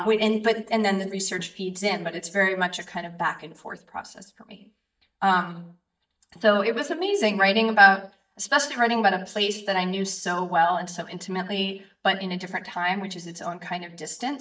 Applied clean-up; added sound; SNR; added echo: neural mask model DeepFilterNet 3.